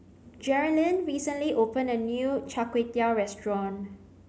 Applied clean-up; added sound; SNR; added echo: none; none; none; none.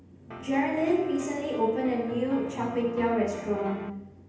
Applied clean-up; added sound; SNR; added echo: none; Piano; 12 dB; reverberation time 0.8 s.